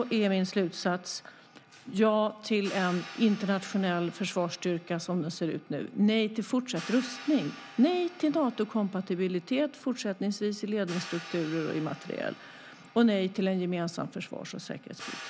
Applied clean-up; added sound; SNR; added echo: none; Hi-hat; 19 dB; none.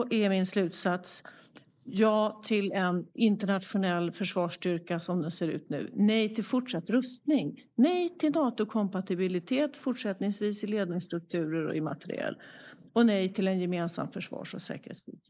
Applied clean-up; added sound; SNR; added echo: neural mask model Resemble Enhance denoiser.